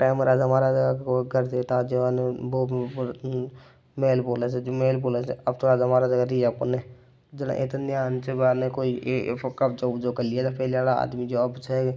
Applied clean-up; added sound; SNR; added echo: none; none; none; none.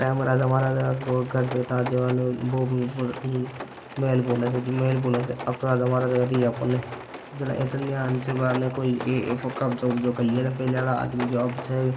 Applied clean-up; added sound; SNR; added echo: none; Rain; 13 dB; reverberation time 1.3 s.